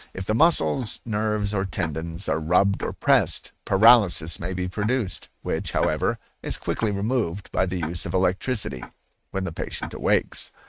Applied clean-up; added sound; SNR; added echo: neural mask model RNNoise.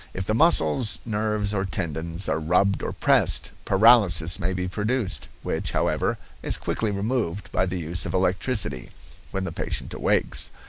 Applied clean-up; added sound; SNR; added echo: none; none; none; none.